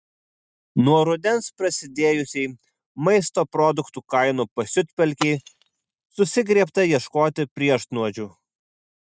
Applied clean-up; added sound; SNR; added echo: neural mask model RNNoise.